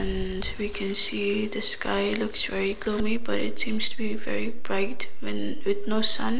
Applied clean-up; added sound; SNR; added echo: none; Mechanisms / Bicycle; -3 dB; none.